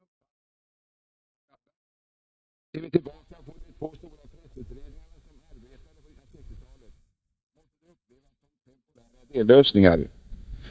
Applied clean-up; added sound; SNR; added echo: neural mask model DeepFilterNet 3.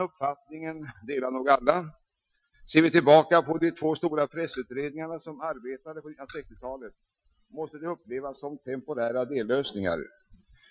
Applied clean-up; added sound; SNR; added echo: classical method Wiener filter.